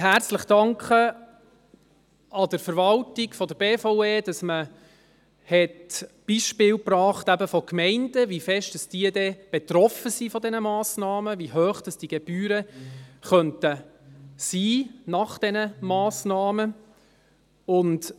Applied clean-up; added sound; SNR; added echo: none; none; none; none.